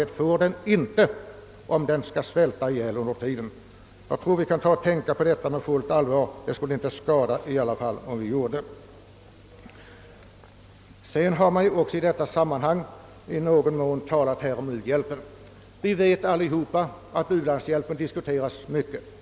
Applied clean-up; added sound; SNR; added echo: none; none; none; none.